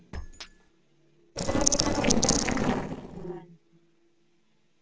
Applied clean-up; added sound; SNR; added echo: neural separator model SepFormer DNS4.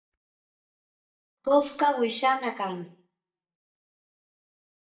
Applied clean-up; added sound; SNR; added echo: neural mask model DeepFilterNet 3.